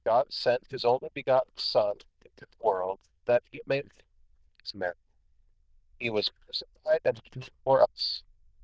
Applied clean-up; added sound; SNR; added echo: neural diffusion model UNIVERSE++.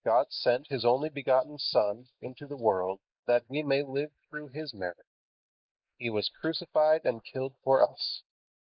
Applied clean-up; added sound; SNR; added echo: neural mask model Resemble Enhance denoiser.